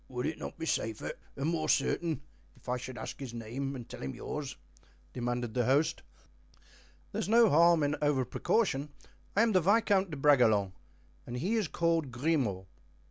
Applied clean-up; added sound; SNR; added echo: none; none; none; none.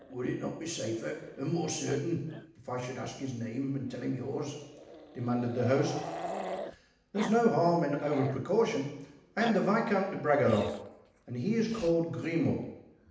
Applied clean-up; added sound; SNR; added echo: none; Growling; 14 dB; reverberation time 0.8 s.